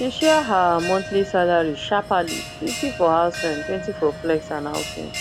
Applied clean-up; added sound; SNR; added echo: none; Bell; 10 dB; none.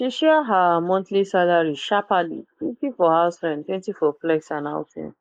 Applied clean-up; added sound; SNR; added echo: neural mask model Resemble Enhance denoiser.